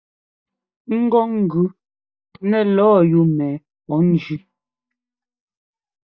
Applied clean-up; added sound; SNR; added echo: neural mask model DeepFilterNet 3.